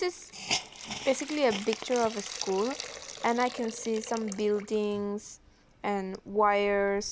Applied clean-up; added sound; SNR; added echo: none; Hiss; 11 dB; none.